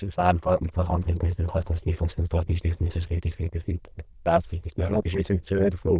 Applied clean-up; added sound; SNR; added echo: neural diffusion model UNIVERSE++.